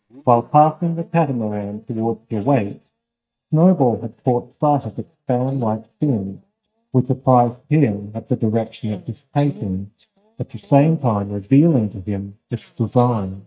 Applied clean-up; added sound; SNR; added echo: neural mask model DeepFilterNet 3.